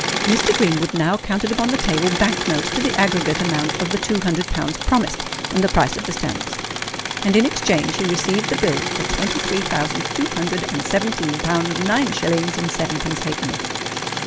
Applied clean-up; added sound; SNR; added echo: none; Engine / Mechanisms; 3 dB; none.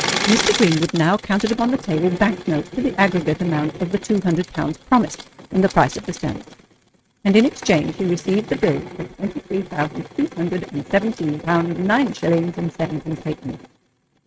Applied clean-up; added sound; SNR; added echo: neural mask model RNNoise.